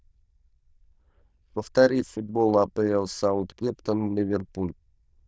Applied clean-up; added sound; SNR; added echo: neural diffusion model UNIVERSE++.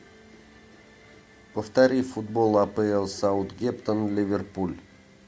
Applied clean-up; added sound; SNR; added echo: none; none; none; none.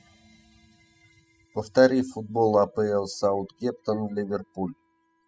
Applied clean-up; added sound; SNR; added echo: classical method spectral subtraction.